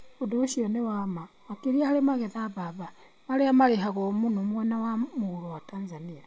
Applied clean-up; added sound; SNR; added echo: none; none; none; none.